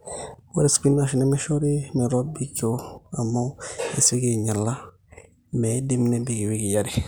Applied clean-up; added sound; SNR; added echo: none; none; none; none.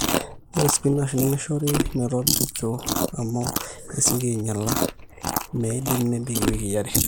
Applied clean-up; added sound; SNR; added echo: neural mask model Resemble Enhance denoiser.